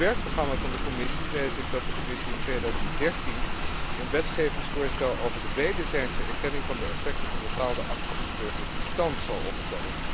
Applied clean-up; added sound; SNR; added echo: none; Rain; -4 dB; none.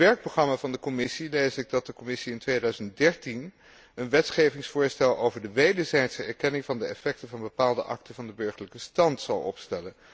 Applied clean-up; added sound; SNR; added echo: none; none; none; none.